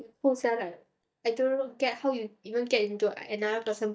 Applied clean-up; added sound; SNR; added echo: neural mask model DeepFilterNet 3.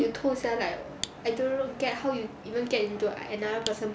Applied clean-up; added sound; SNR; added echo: none; Fire; 16 dB; none.